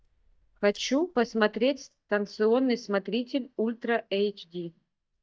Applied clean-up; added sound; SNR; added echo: neural mask model DeepFilterNet 3.